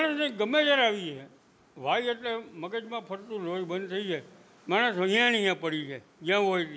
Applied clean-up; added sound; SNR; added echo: none; none; none; none.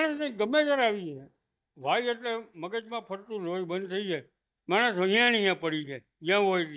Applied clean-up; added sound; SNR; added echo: neural mask model DeepFilterNet 3.